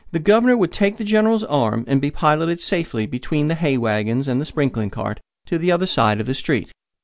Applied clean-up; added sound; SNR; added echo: none; none; none; none.